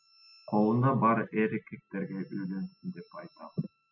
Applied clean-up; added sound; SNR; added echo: classical method spectral subtraction.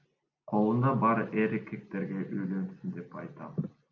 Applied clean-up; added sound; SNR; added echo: none; none; none; none.